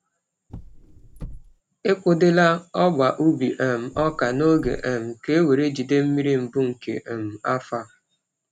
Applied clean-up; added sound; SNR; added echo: none; Car; 16 dB; none.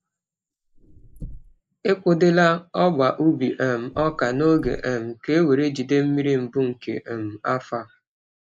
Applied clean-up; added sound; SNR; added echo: neural mask model Resemble Enhance denoiser.